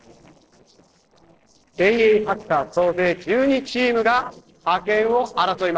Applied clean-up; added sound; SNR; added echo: neural separator model SepFormer DNS4.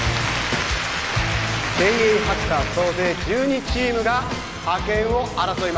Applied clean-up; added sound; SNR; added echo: none; none; none; none.